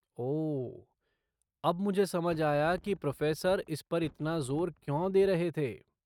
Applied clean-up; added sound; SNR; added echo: neural mask model RNNoise.